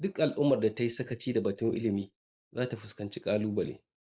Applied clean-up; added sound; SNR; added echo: neural mask model Resemble Enhance denoiser.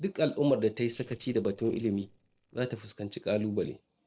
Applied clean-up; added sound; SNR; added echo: neural separator model SepFormer DNS4.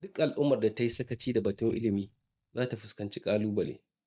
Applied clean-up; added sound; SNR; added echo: neural mask model DeepFilterNet 3.